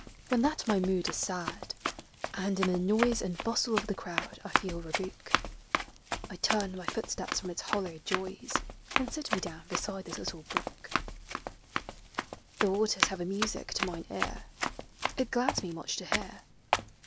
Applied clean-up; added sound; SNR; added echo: none; Run; 2 dB; none.